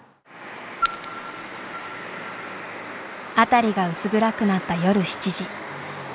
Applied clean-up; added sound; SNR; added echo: none; none; none; none.